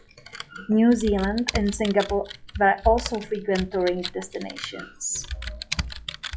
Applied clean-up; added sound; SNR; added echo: classical method log-MMSE.